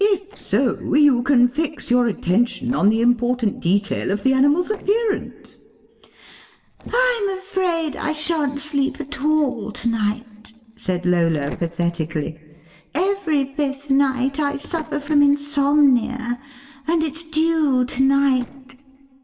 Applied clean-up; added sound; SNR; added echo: neural separator model SepFormer DNS4.